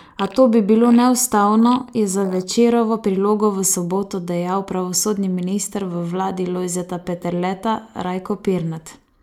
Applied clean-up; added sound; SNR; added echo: neural mask model Resemble Enhance denoiser.